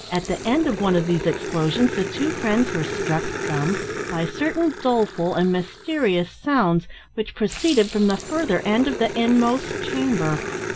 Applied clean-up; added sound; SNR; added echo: none; Growling; 9 dB; none.